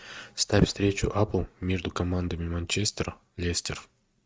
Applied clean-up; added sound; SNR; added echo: neural mask model RNNoise.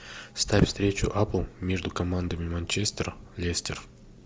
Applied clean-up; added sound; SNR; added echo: none; Fireworks; 14 dB; none.